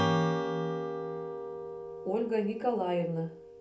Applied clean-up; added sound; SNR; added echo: none; Strum; -1 dB; reverberation time 0.3 s.